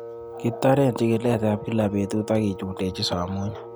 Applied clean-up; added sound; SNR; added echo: none; Wind instrument, woodwind instrument; 14 dB; none.